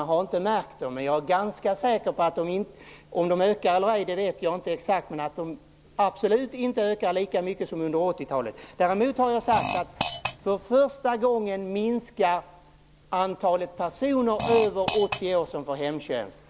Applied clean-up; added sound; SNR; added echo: none; Fart; 8 dB; none.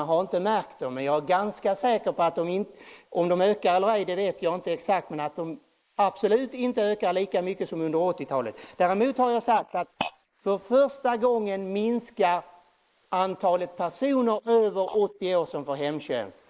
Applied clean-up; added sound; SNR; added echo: neural mask model Resemble Enhance denoiser.